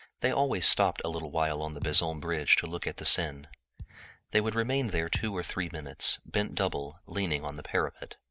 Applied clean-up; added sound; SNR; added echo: neural mask model DeepFilterNet 3.